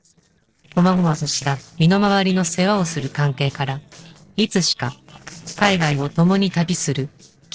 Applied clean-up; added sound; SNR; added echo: neural separator model SepFormer DNS4.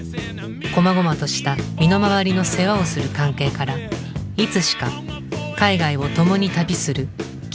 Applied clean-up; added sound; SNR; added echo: none; none; none; none.